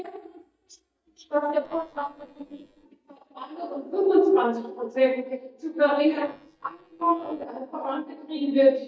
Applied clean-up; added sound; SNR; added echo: neural mask model DeepFilterNet 3.